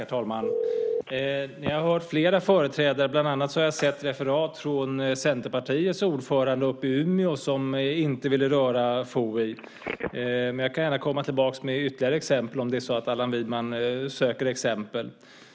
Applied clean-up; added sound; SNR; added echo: none; Telephone; 14 dB; none.